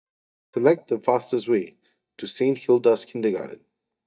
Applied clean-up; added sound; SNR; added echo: neural mask model DeepFilterNet 3.